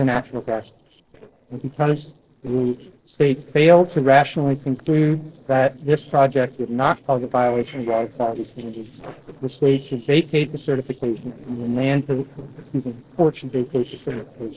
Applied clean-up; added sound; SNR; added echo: neural separator model SepFormer DNS4.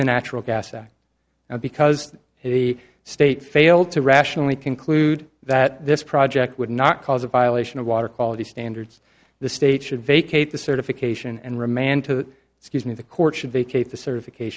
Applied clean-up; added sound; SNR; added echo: none; none; none; none.